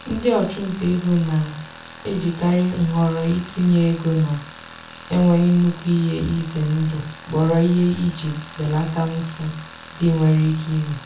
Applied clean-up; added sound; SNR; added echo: none; Tools; 18 dB; reverberation time 0.3 s.